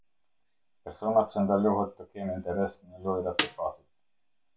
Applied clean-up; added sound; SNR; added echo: none; Snare drum; 0 dB; reverberation time 0.2 s.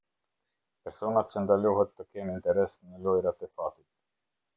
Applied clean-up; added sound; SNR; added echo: none; none; none; none.